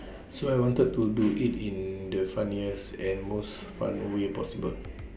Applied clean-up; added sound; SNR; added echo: none; none; none; none.